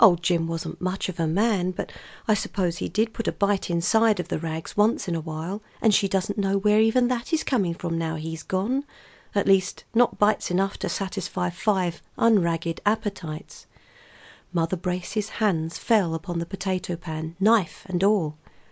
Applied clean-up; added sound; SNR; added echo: none; none; none; none.